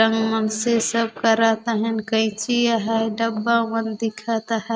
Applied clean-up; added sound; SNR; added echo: neural mask model RNNoise.